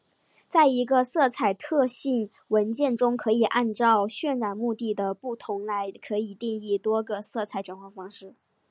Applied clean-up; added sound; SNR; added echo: none; none; none; none.